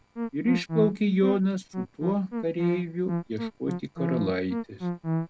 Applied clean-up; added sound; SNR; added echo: none; Musical instrument; 4 dB; none.